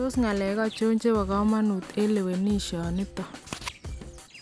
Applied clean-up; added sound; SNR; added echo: none; Drum kit; 14 dB; none.